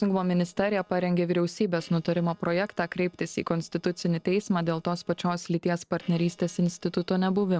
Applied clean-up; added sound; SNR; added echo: neural separator model SepFormer DNS4.